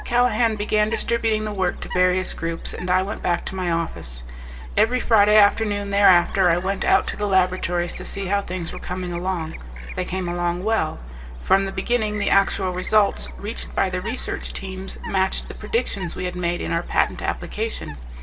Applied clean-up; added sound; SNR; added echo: none; Chirp, tweet; 18 dB; reverberation time 2.3 s.